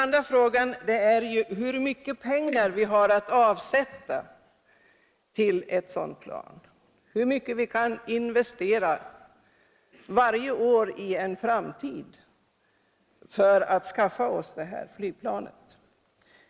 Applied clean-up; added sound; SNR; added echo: neural mask model Resemble Enhance denoiser.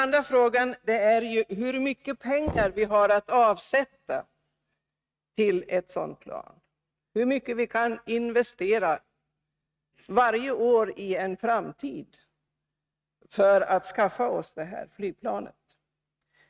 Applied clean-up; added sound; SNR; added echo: neural mask model RNNoise.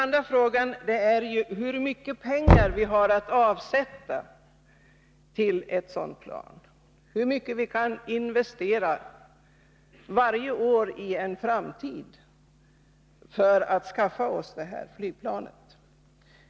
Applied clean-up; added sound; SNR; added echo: none; Knock; 0 dB; none.